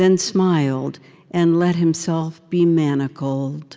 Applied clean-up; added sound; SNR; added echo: none; none; none; none.